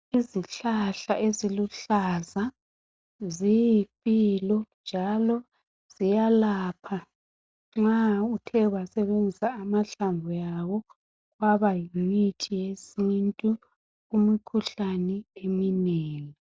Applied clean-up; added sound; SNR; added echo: none; none; none; none.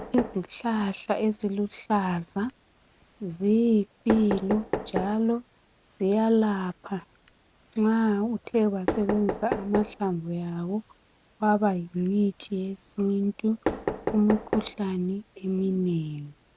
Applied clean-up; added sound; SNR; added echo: none; Knock; 10 dB; none.